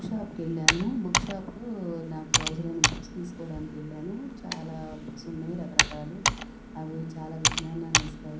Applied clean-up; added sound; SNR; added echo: none; Computer keyboard; -5 dB; reverberation time 0.6 s.